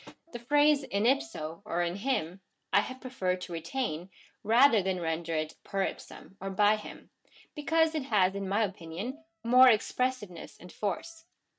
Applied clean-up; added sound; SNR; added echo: neural mask model RNNoise.